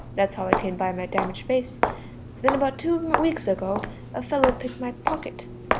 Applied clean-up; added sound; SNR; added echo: none; Walk, footsteps; 3 dB; none.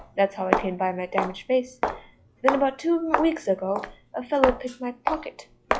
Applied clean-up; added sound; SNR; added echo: classical method log-MMSE.